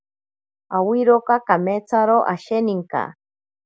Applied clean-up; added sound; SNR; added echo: none; none; none; none.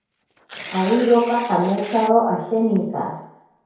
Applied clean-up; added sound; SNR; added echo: none; Tearing; 16 dB; reverberation time 0.9 s.